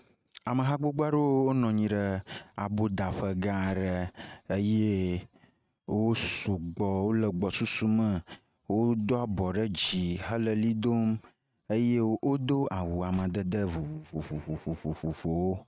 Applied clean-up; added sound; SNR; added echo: neural mask model RNNoise.